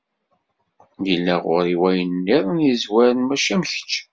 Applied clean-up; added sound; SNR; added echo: none; none; none; none.